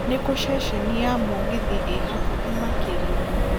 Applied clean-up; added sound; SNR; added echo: none; Accelerating, revving, vroom; -5 dB; none.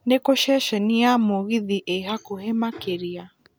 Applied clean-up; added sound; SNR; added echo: none; none; none; none.